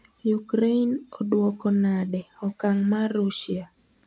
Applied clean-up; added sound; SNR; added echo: none; none; none; none.